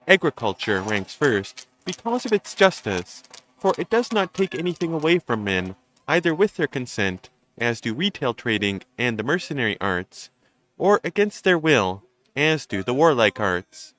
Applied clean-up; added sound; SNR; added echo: neural mask model RNNoise.